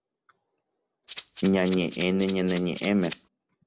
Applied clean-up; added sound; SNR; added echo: none; Rattle (instrument); 0 dB; none.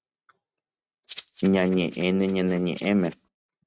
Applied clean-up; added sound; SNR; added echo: neural mask model RNNoise.